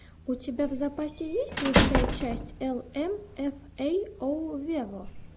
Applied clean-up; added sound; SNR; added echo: none; Squeak / Slam / Human group actions; 0 dB; none.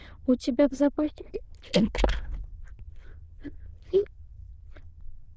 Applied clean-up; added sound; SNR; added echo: neural diffusion model UNIVERSE++.